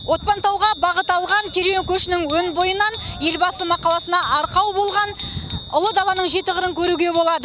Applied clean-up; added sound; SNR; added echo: none; Bicycle bell; 14 dB; none.